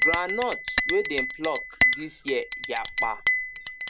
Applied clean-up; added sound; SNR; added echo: none; Chink, clink; -3 dB; none.